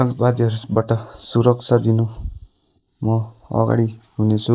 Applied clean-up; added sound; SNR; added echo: neural mask model Resemble Enhance denoiser.